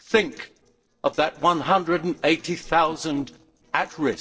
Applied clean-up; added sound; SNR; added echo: neural separator model SepFormer DNS4.